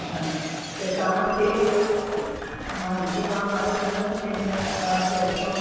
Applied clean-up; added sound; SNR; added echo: none; Shatter; 7 dB; reverberation time 2.2 s.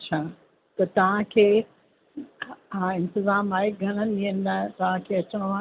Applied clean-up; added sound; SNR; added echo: none; none; none; none.